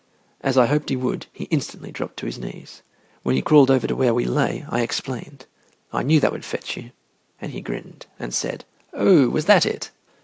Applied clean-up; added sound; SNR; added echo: none; none; none; none.